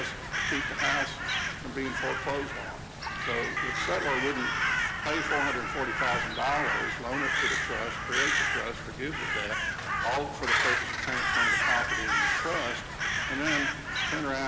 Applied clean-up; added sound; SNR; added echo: none; Crow; -4 dB; none.